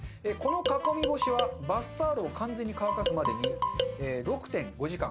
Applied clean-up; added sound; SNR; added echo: none; Marimba, xylophone; 0 dB; none.